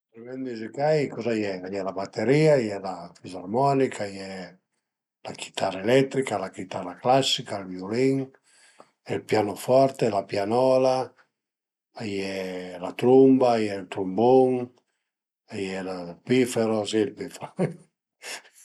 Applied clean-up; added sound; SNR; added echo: none; none; none; none.